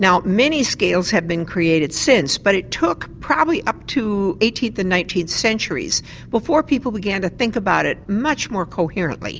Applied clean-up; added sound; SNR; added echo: none; none; none; none.